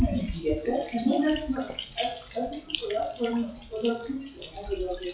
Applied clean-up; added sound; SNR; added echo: classical method WPE with log-MMSE.